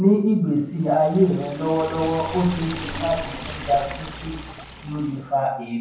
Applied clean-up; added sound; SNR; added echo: none; Liquid; 13 dB; reverberation time 0.9 s.